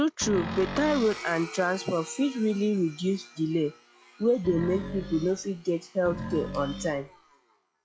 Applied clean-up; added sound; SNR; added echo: classical method log-MMSE.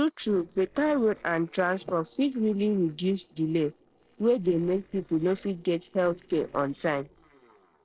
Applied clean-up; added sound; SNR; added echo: neural separator model SepFormer DNS4.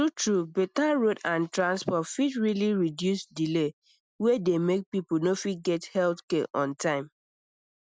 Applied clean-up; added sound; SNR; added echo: none; none; none; none.